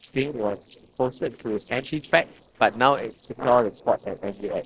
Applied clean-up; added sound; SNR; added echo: neural separator model SepFormer DNS4.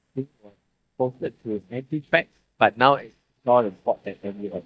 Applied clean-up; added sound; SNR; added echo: neural mask model DeepFilterNet 3.